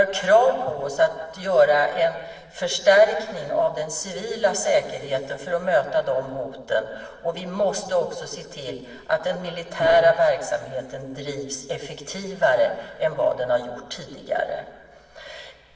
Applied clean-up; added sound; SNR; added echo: neural separator model SepFormer DNS4.